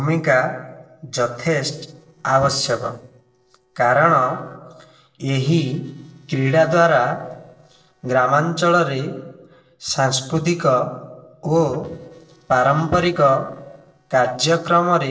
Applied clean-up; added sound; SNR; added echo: neural separator model SepFormer DNS4.